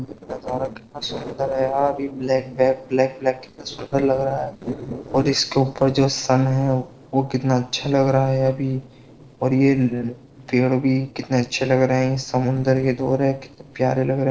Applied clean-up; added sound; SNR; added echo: neural separator model SepFormer DNS4.